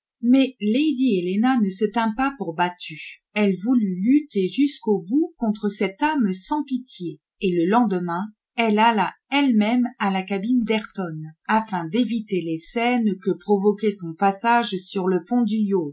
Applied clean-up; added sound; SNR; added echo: none; none; none; none.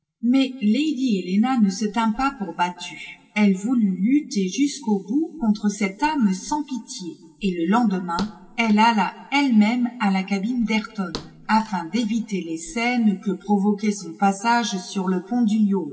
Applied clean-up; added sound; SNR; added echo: none; Thump, thud; 19 dB; reverberation time 1.7 s.